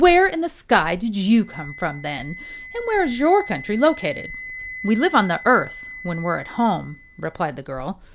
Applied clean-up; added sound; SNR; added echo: none; Wind instrument, woodwind instrument; 17 dB; none.